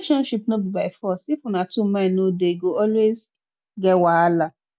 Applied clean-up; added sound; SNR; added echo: none; none; none; none.